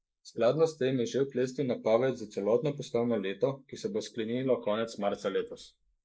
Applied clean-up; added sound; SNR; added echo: neural mask model Resemble Enhance denoiser.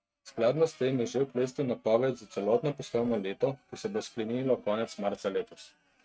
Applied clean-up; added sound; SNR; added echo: neural mask model RNNoise.